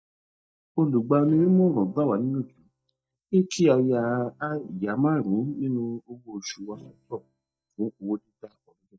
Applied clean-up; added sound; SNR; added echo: neural mask model DeepFilterNet 3.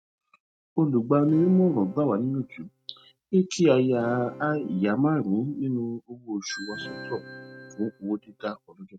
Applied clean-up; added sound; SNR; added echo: neural mask model RNNoise.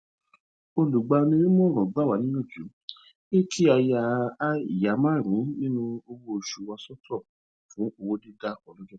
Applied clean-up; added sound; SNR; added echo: none; none; none; none.